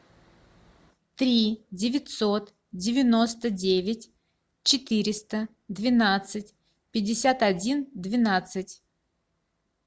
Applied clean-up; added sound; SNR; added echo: none; none; none; none.